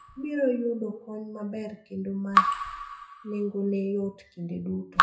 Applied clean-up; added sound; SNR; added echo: classical method WPE with log-MMSE.